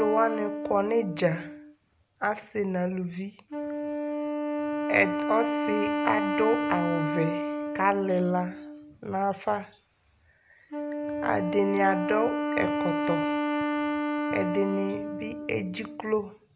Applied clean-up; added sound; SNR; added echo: none; Wind instrument, woodwind instrument; 2 dB; none.